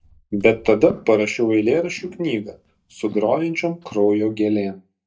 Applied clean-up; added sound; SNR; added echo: neural mask model DeepFilterNet 3.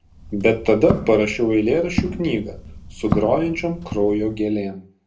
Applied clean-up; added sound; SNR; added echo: none; Walk, footsteps; 9 dB; reverberation time 0.3 s.